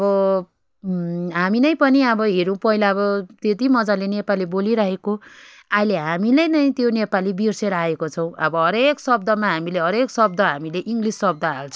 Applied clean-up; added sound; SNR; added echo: none; none; none; none.